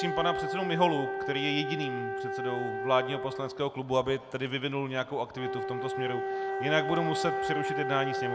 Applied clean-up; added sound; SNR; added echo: none; Wind instrument, woodwind instrument; 2 dB; none.